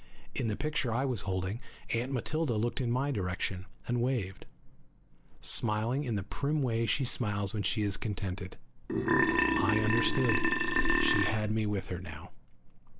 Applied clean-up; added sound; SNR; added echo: none; Burping, eructation; -2 dB; none.